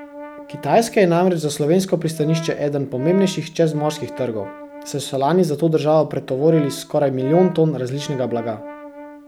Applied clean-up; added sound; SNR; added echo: none; Brass instrument; 17 dB; none.